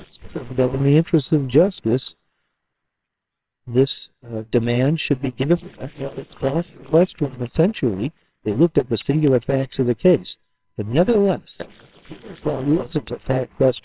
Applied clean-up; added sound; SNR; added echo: neural separator model SepFormer WHAMR!.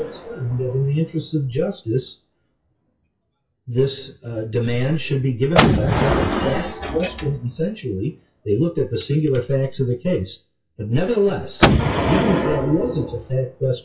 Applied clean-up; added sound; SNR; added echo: classical method WPE with log-MMSE.